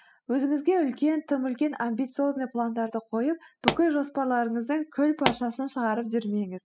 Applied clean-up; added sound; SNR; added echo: classical method spectral subtraction.